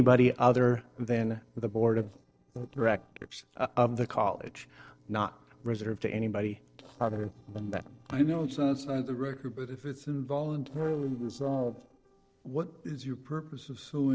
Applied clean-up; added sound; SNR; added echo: neural separator model SepFormer DNS4.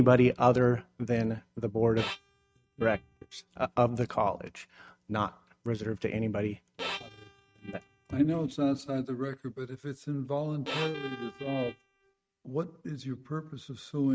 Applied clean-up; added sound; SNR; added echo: neural mask model RNNoise.